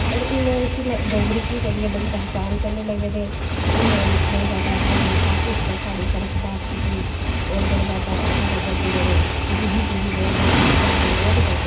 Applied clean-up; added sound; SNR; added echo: none; Motorcycle; -2 dB; reverberation time 0.4 s.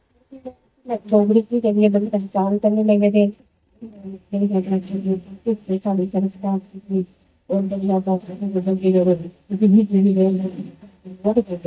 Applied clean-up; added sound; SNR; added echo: neural mask model DeepFilterNet 3.